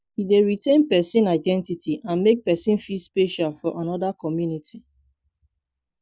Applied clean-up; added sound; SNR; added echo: none; none; none; none.